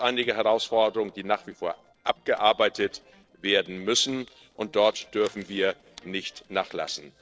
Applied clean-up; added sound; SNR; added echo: neural separator model SepFormer DNS4.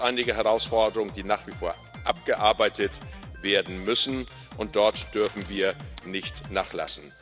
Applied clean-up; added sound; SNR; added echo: none; Drum kit; 16 dB; none.